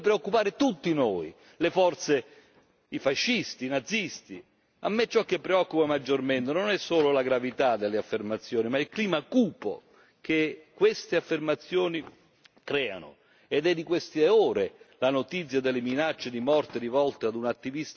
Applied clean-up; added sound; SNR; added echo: none; none; none; none.